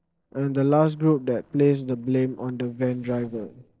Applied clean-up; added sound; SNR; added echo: neural separator model SepFormer DNS4.